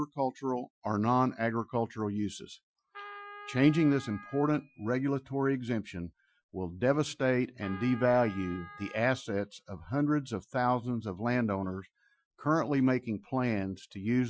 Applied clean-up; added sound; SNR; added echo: classical method Wiener filter.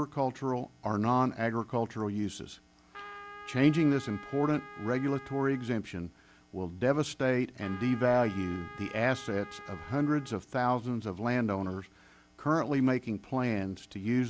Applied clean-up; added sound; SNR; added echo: none; Trumpet; 17 dB; none.